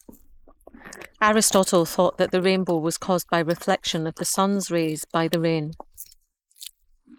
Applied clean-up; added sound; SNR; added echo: neural mask model Resemble Enhance denoiser.